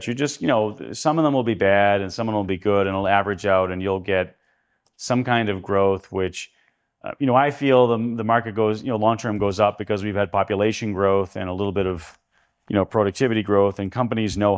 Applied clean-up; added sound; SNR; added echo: neural mask model DeepFilterNet 3.